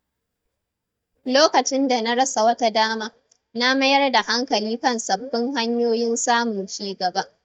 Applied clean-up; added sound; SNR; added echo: neural mask model DeepFilterNet 3.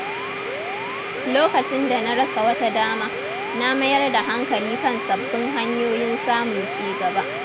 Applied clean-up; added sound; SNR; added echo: none; Domestic sounds, home sounds + Alarm; 4 dB; none.